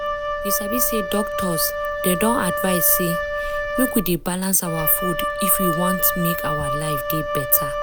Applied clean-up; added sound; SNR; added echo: none; Wind instrument, woodwind instrument; 2 dB; none.